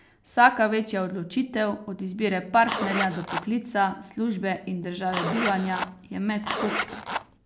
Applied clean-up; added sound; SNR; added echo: none; Zipper (clothing); 5 dB; none.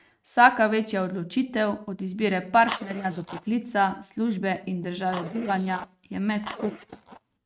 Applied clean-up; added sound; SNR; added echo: neural mask model RNNoise.